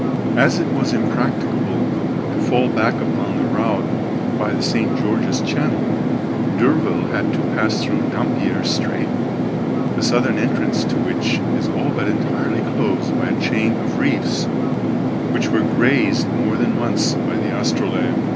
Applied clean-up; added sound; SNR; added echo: none; Fixed-wing aircraft, airplane; -5 dB; none.